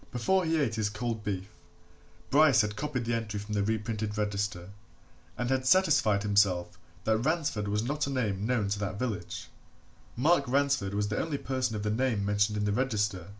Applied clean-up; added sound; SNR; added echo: none; none; none; none.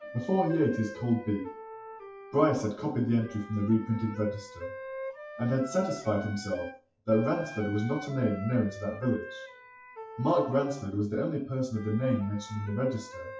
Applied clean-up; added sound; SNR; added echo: classical method WPE with log-MMSE.